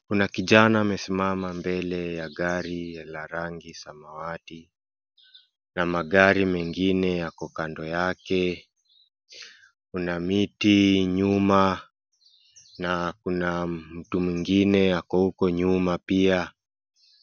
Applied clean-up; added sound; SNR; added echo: none; none; none; none.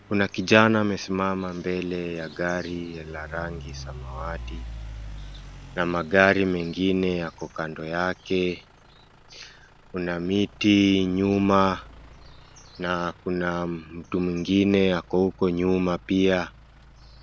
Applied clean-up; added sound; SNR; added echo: none; Idling / Truck; 18 dB; none.